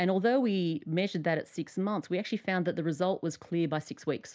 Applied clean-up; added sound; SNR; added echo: none; none; none; none.